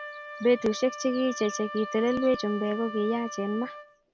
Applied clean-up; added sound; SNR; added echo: none; Wind instrument, woodwind instrument; 11 dB; none.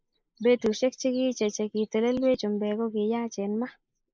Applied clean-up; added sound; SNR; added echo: neural mask model Resemble Enhance denoiser.